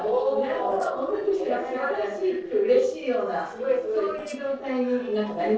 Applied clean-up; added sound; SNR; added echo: neural separator model SepFormer DNS4.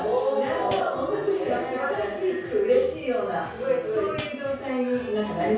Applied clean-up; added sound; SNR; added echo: none; Hi-hat; 7 dB; reverberation time 0.6 s.